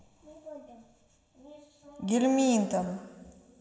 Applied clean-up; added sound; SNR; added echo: none; none; none; reverberation time 2.0 s.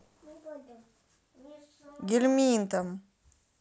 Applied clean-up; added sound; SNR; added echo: none; none; none; none.